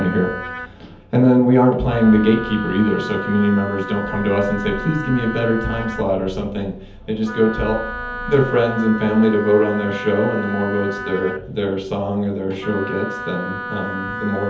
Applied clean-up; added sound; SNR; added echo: none; Wind instrument, woodwind instrument; 11 dB; reverberation time 0.7 s.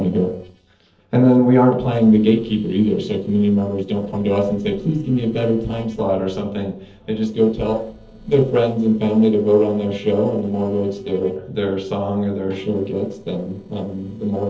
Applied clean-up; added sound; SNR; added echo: neural separator model SepFormer DNS4.